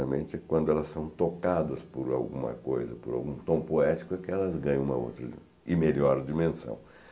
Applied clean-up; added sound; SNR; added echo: none; none; none; none.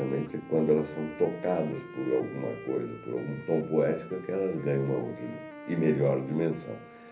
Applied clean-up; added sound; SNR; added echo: none; Wind instrument, woodwind instrument; 16 dB; reverberation time 0.3 s.